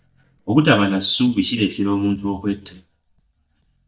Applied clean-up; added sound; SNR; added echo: neural mask model DeepFilterNet 3.